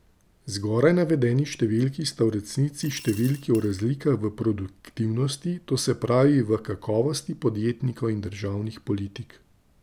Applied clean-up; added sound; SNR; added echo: none; Coin (dropping) / Glass; 20 dB; none.